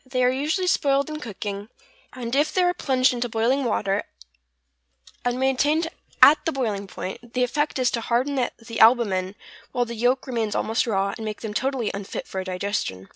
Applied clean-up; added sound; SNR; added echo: none; none; none; none.